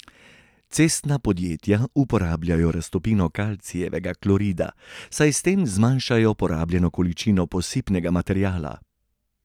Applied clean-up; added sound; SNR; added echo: none; none; none; none.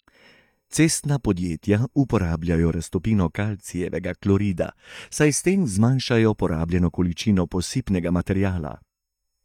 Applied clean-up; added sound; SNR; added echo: neural mask model DeepFilterNet 3.